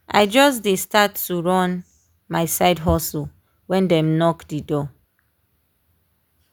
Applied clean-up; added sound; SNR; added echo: none; none; none; none.